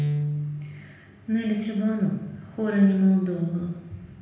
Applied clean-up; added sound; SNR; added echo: none; Guitar; 9 dB; reverberation time 1.1 s.